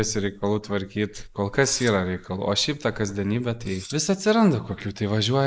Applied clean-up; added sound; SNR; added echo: neural mask model Resemble Enhance denoiser.